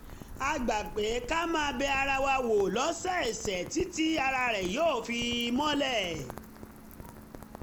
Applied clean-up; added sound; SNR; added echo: none; Rain; 13 dB; none.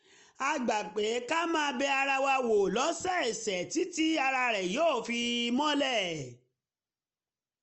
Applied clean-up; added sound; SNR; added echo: none; none; none; none.